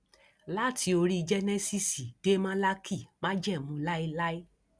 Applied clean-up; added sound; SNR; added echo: none; none; none; none.